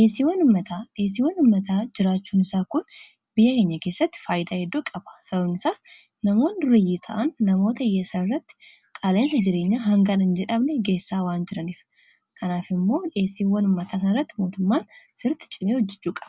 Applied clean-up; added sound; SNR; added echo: none; none; none; none.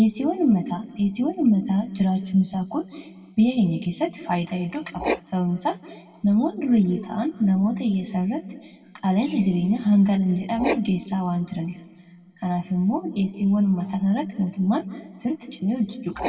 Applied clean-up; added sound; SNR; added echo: none; Writing; 15 dB; reverberation time 1.6 s.